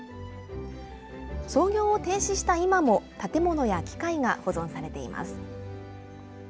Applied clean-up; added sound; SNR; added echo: none; none; none; none.